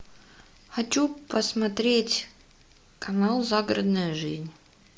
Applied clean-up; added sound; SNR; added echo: none; none; none; none.